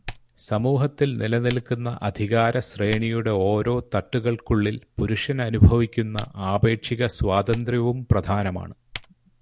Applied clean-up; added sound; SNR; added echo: none; Typing; 20 dB; none.